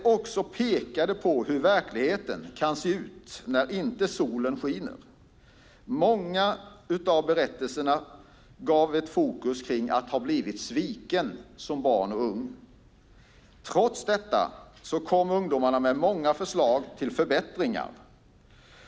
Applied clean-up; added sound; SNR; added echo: none; none; none; none.